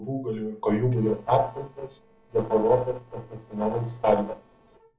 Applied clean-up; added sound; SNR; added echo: neural separator model SepFormer DNS4.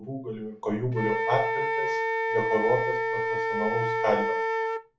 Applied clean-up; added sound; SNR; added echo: none; Wind instrument, woodwind instrument; -2 dB; reverberation time 0.3 s.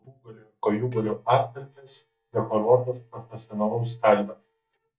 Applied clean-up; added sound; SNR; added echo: neural mask model DeepFilterNet 3.